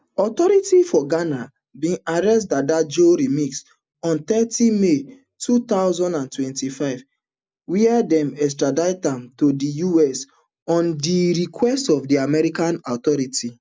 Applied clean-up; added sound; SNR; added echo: none; none; none; none.